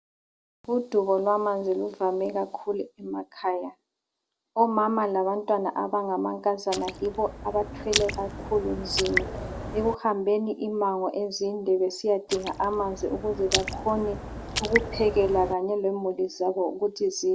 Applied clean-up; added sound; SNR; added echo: none; Raindrop; 5 dB; none.